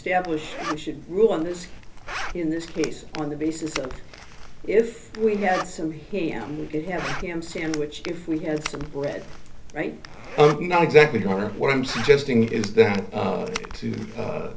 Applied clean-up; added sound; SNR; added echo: none; Zipper (clothing); 11 dB; reverberation time 0.3 s.